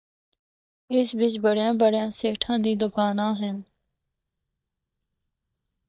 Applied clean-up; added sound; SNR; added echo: neural mask model DeepFilterNet 3.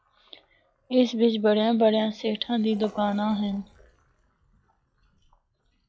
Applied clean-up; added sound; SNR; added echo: classical method log-MMSE.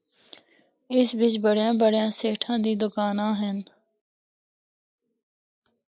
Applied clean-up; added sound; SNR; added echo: none; none; none; none.